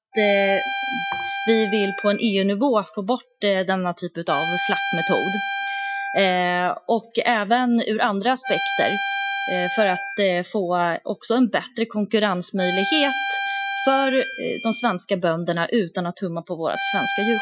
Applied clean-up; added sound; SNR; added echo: classical method Wiener filter.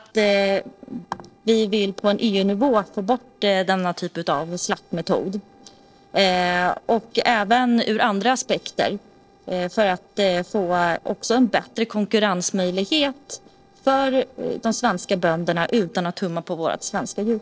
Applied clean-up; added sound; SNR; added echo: neural separator model SepFormer DNS4.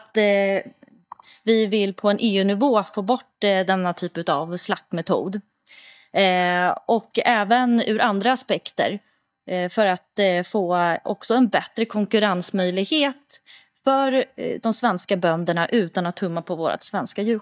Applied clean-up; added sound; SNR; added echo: neural mask model DeepFilterNet 3.